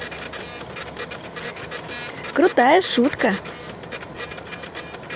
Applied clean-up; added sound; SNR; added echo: none; Printer; 12 dB; none.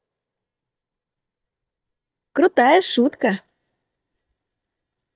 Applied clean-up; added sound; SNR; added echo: neural mask model DeepFilterNet 3.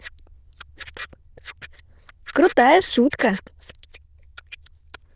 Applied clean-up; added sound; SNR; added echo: neural diffusion model UNIVERSE++.